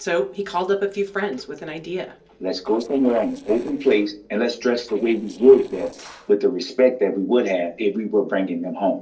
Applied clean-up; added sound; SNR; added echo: neural separator model SepFormer DNS4.